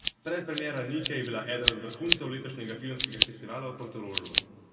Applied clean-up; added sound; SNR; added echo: none; Scissors; -2 dB; reverberation time 2.1 s.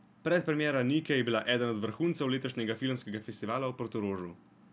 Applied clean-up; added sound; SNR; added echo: none; none; none; none.